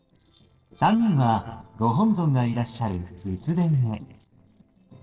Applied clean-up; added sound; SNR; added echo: neural separator model SepFormer DNS4.